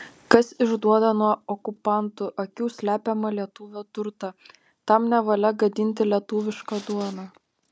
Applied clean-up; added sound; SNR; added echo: none; none; none; none.